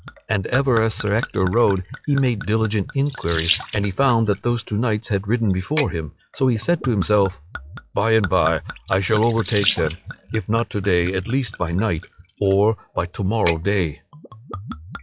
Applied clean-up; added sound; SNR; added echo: classical method log-MMSE.